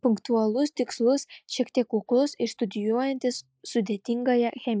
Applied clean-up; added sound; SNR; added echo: neural mask model Resemble Enhance denoiser.